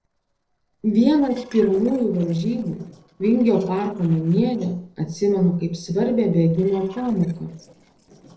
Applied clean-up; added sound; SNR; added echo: neural separator model SepFormer DNS4.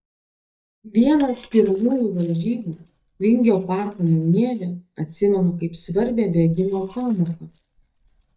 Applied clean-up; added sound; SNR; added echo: neural mask model DeepFilterNet 3.